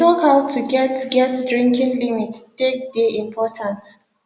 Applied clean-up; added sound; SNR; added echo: none; none; none; none.